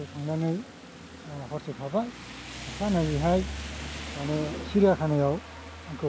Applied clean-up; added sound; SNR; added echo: none; Rain; 10 dB; none.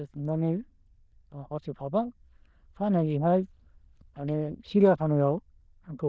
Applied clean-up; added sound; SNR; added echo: neural diffusion model UNIVERSE++.